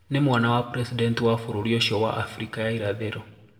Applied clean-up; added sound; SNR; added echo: none; none; none; reverberation time 0.7 s.